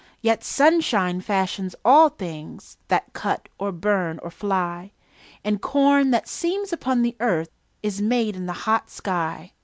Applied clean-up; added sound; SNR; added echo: none; none; none; none.